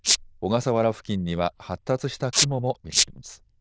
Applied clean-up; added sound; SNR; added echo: neural diffusion model UNIVERSE++.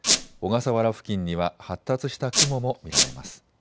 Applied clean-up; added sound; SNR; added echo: none; Squeak; -4 dB; none.